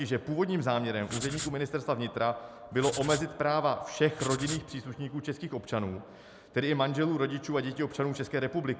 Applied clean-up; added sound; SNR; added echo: none; Writing; 9 dB; none.